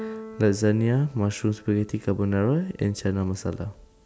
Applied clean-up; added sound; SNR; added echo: none; Keyboard (musical); 19 dB; none.